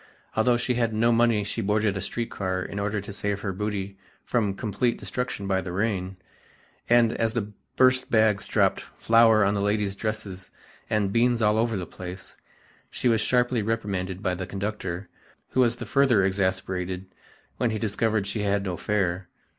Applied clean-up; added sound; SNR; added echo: none; none; none; none.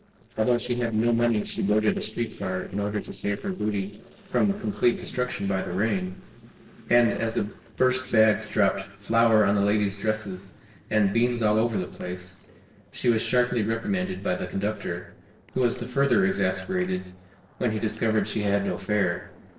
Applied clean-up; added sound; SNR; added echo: neural separator model SepFormer DNS4.